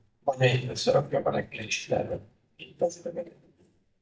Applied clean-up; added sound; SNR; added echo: neural mask model DeepFilterNet 3.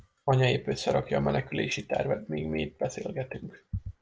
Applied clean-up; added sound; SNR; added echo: none; none; none; none.